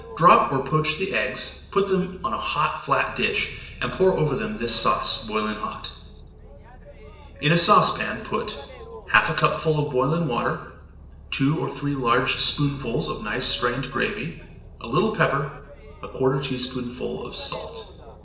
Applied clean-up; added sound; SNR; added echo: none; Boat, Water vehicle; 18 dB; reverberation time 0.8 s.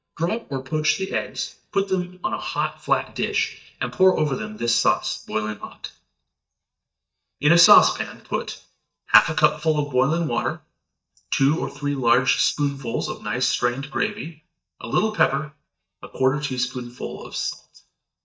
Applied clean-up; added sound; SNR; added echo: neural mask model DeepFilterNet 3.